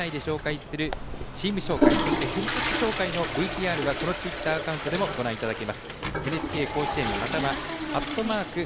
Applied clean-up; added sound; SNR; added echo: none; Toilet flush / Water; 0 dB; none.